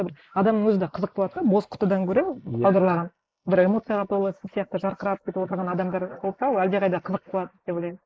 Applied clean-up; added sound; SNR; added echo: neural mask model Resemble Enhance denoiser.